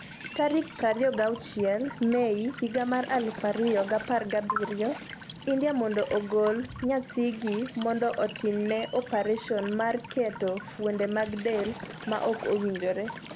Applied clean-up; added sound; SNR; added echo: none; Walk, footsteps / Stream / Trickle, dribble / Chirp, tweet; 14 dB; none.